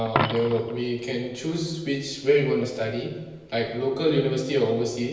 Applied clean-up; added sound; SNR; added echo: none; Coin (dropping); 10 dB; reverberation time 1.0 s.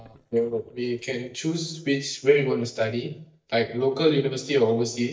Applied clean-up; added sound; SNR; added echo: neural mask model DeepFilterNet 3.